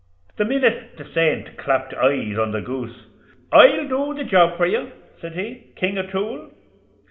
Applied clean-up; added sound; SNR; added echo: none; none; none; reverberation time 1.6 s.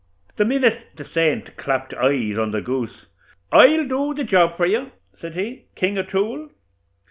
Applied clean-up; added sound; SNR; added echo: none; none; none; none.